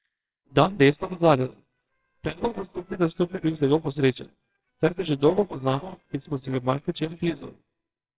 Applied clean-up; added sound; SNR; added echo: neural separator model SepFormer WHAMR!.